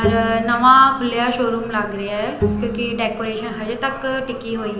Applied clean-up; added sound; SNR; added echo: none; Bowed string instrument; 8 dB; reverberation time 0.9 s.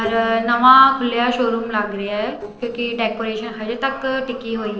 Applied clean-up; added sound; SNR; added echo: neural separator model SepFormer DNS4.